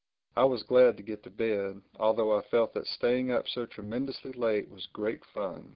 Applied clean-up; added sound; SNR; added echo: none; none; none; none.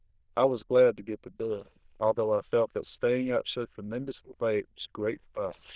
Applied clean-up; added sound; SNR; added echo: neural diffusion model UNIVERSE++.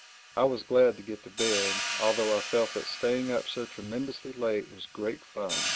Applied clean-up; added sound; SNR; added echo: none; Hi-hat; 7 dB; none.